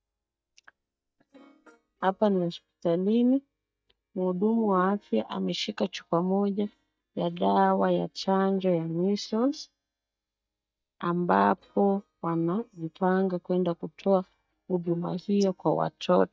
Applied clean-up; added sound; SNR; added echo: neural mask model DeepFilterNet 3.